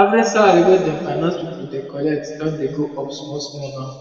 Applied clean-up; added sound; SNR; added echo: none; none; none; reverberation time 2.1 s.